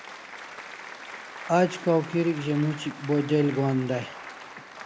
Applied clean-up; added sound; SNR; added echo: none; Applause; 14 dB; none.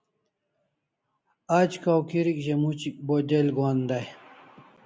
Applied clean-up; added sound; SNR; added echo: none; none; none; none.